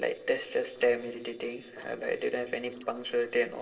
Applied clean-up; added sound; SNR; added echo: neural separator model SepFormer DNS4.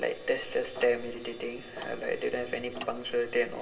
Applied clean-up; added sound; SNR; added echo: none; Tick-tock; 14 dB; reverberation time 1.8 s.